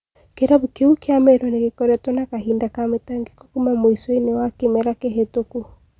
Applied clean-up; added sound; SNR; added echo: none; none; none; none.